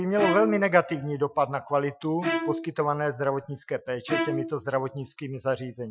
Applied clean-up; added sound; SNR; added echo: classical method Wiener filter.